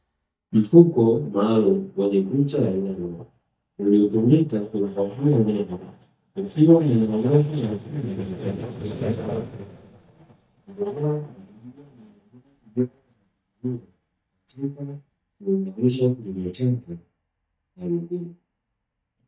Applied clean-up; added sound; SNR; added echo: neural mask model DeepFilterNet 3.